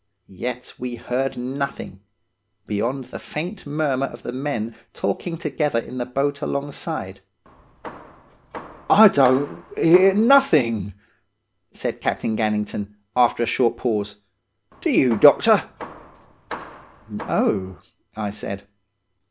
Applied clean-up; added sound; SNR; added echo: none; Hammer; 16 dB; none.